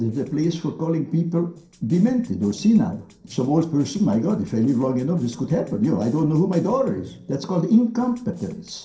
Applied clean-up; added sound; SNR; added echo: neural separator model SepFormer DNS4.